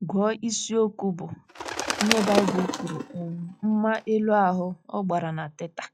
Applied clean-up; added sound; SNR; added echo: classical method log-MMSE.